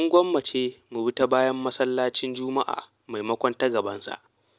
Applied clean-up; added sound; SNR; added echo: none; none; none; none.